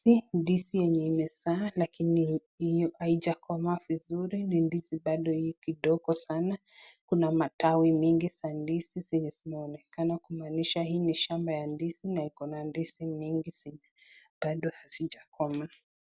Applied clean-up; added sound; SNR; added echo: none; none; none; none.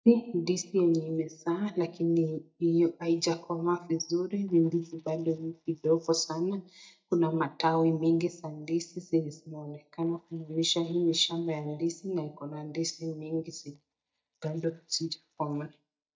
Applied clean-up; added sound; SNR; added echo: neural mask model DeepFilterNet 3.